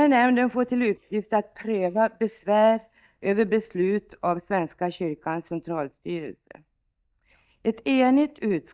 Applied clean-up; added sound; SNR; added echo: neural mask model DeepFilterNet 3.